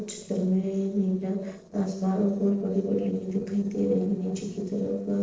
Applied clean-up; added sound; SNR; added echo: neural separator model SepFormer DNS4.